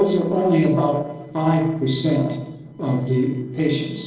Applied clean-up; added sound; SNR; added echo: neural separator model SepFormer DNS4.